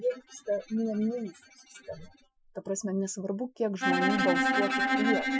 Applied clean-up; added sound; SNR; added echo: classical method Wiener filter.